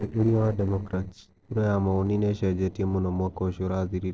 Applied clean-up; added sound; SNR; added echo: neural separator model SepFormer DNS4.